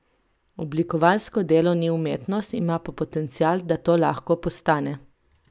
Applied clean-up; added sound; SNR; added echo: none; none; none; none.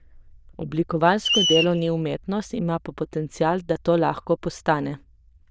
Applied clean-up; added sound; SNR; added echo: neural diffusion model UNIVERSE++.